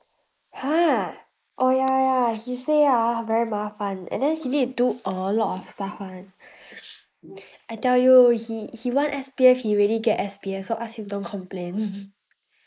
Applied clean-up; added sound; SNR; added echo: neural mask model Resemble Enhance denoiser.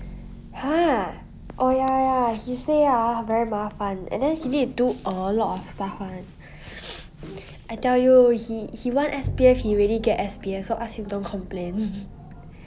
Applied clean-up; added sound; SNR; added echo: none; Bowed string instrument; 17 dB; none.